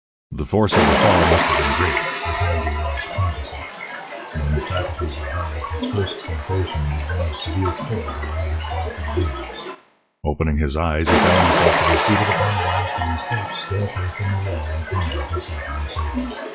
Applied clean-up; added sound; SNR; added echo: classical method log-MMSE.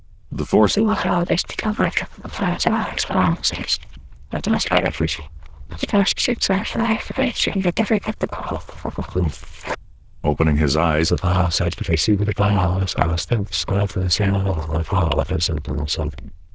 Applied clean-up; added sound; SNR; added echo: neural diffusion model UNIVERSE++.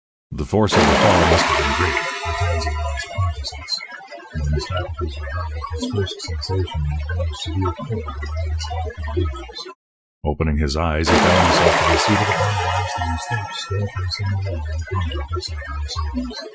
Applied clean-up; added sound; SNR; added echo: classical method Wiener filter.